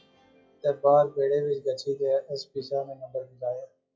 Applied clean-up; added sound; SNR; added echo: classical method WPE with log-MMSE.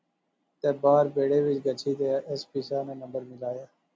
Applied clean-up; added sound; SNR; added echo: none; none; none; none.